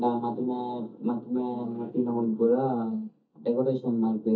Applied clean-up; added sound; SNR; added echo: neural mask model DeepFilterNet 3.